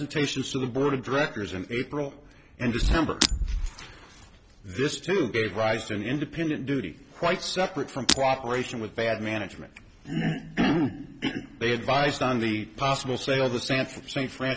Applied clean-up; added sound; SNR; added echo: none; Shatter; 3 dB; none.